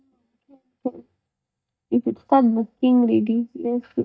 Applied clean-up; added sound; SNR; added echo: neural mask model DeepFilterNet 3.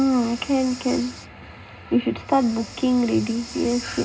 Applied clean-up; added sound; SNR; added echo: none; Breathing; 18 dB; reverberation time 0.2 s.